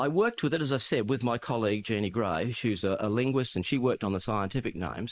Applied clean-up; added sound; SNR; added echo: neural mask model Resemble Enhance denoiser.